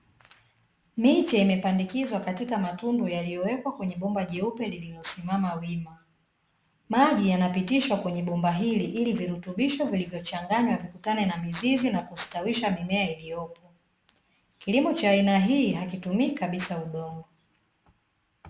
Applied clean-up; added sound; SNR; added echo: none; none; none; none.